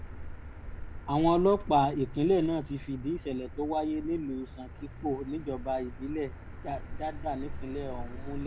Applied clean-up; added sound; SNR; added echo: none; Motor vehicle (road); 9 dB; none.